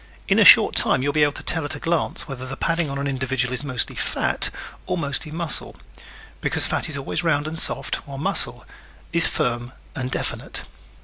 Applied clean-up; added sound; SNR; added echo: none; Glass; 14 dB; none.